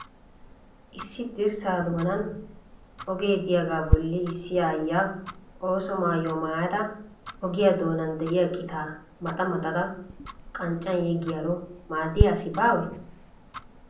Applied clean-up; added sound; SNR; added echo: none; Tick-tock; 6 dB; reverberation time 0.6 s.